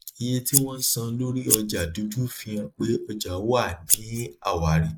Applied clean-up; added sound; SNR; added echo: neural mask model Resemble Enhance denoiser.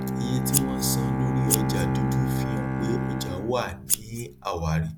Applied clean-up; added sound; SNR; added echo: none; Bowed string instrument + Scissors; -4 dB; none.